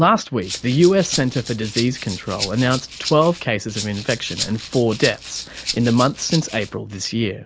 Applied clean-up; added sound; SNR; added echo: none; Rattle (instrument); 11 dB; none.